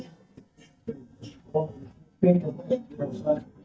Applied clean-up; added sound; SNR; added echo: neural mask model DeepFilterNet 3.